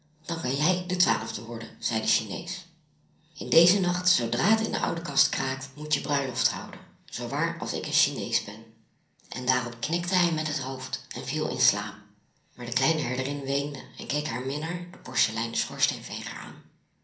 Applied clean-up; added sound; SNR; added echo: none; none; none; reverberation time 0.6 s.